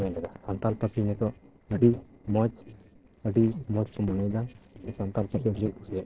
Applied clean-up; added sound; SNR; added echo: neural separator model SepFormer DNS4.